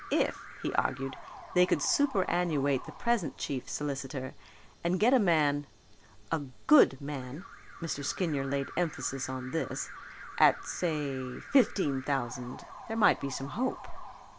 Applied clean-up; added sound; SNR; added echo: none; Alarm; 17 dB; none.